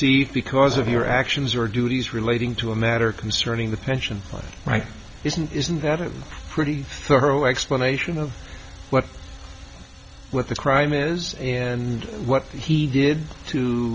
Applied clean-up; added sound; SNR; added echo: none; Growling; 9 dB; none.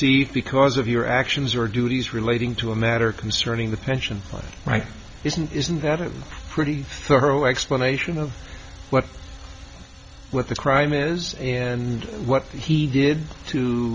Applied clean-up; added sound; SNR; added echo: none; none; none; none.